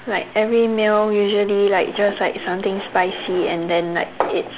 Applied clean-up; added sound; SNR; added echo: none; none; none; none.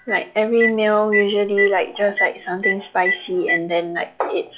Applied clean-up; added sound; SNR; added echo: classical method log-MMSE.